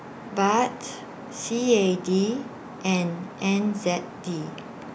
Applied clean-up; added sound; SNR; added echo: none; none; none; none.